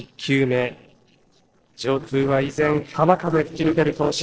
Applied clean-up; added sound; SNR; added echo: neural separator model SepFormer DNS4.